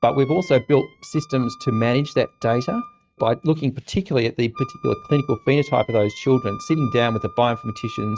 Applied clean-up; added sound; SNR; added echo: neural mask model RNNoise.